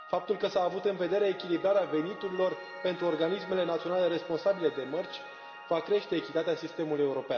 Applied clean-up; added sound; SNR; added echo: none; Piano; 15 dB; reverberation time 1.9 s.